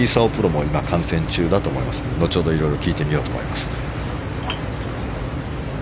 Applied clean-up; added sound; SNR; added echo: none; none; none; none.